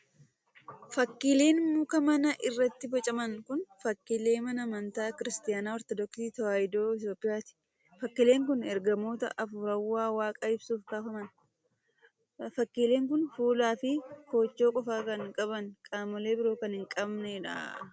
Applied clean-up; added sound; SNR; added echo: none; none; none; none.